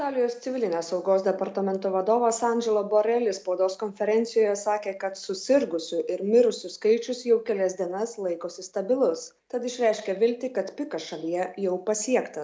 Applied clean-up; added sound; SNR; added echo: none; none; none; none.